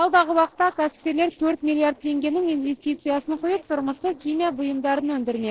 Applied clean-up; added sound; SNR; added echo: neural separator model SepFormer DNS4.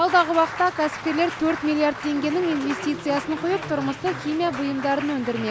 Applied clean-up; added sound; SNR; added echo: none; Applause; 10 dB; none.